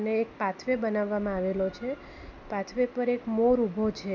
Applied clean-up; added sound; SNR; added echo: none; none; none; none.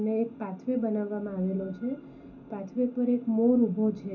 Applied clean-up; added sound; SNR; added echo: none; none; none; reverberation time 0.3 s.